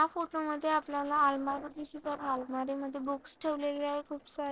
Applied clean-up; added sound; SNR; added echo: neural separator model SepFormer DNS4.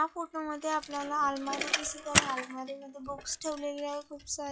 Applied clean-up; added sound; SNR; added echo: classical method log-MMSE.